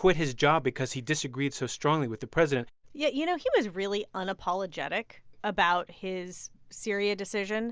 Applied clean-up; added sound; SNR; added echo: none; none; none; none.